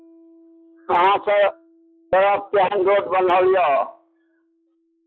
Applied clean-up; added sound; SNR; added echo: classical method log-MMSE.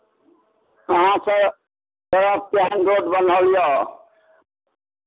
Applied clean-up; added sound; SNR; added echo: none; none; none; none.